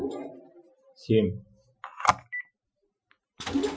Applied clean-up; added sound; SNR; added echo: classical method Wiener filter.